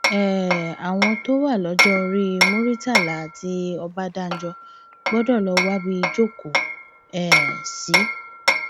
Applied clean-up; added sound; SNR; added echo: none; Hammer; 1 dB; none.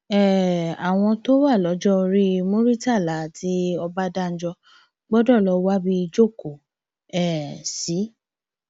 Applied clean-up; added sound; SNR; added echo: none; none; none; none.